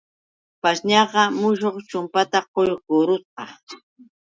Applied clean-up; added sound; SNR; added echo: none; none; none; none.